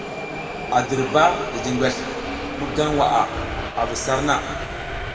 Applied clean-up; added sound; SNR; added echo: none; Subway, metro, underground; 6 dB; reverberation time 1.6 s.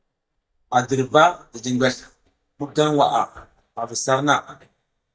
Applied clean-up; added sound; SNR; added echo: neural mask model DeepFilterNet 3.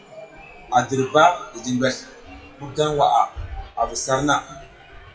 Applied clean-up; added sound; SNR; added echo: classical method WPE with log-MMSE.